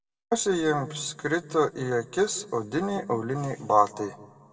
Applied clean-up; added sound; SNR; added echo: none; none; none; reverberation time 1.1 s.